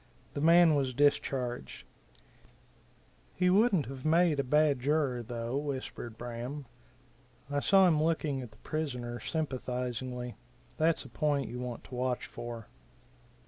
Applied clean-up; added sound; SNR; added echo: none; none; none; none.